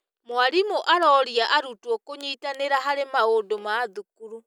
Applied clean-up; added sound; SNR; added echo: none; none; none; none.